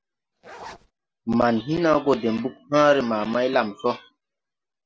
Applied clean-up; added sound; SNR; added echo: none; Zipper (clothing); 18 dB; none.